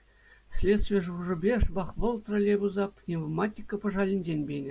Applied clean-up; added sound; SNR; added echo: none; none; none; none.